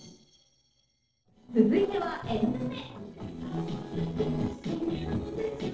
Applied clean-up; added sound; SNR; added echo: neural separator model SepFormer DNS4.